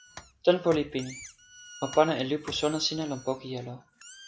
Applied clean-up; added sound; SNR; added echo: none; Squeak + Tick; 18 dB; none.